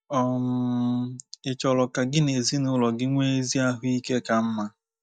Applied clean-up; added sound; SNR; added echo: neural mask model DeepFilterNet 3.